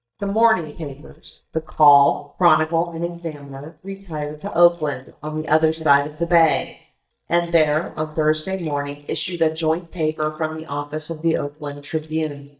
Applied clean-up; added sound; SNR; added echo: neural mask model DeepFilterNet 3.